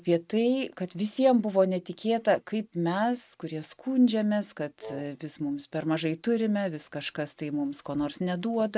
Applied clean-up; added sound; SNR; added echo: neural mask model RNNoise.